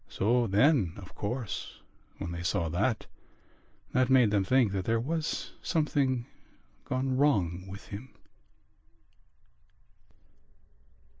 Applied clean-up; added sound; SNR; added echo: none; none; none; none.